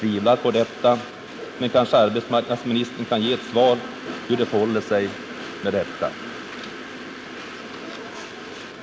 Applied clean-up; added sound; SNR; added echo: none; Train; 12 dB; none.